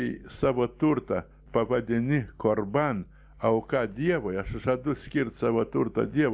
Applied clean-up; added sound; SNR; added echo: none; none; none; none.